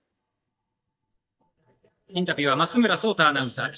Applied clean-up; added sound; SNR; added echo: neural mask model DeepFilterNet 3.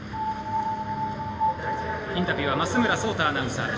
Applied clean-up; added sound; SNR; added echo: none; Piano; 3 dB; reverberation time 1.7 s.